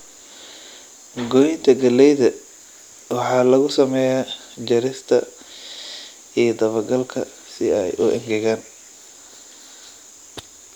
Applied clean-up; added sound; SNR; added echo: none; none; none; none.